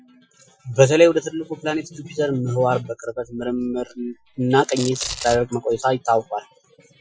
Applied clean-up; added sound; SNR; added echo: classical method Wiener filter.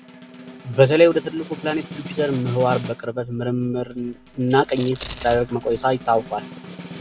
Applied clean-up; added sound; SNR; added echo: none; Snare drum + Domestic sounds, home sounds; 13 dB; none.